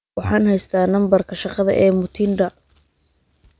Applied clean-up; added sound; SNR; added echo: none; none; none; none.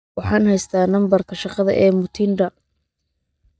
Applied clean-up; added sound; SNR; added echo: neural mask model DeepFilterNet 3.